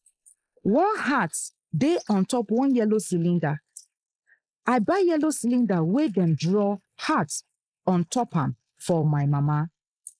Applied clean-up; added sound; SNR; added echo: neural mask model Resemble Enhance denoiser.